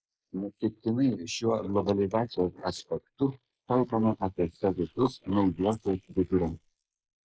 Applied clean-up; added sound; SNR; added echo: neural mask model Resemble Enhance denoiser.